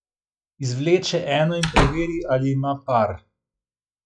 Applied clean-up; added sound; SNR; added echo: classical method log-MMSE.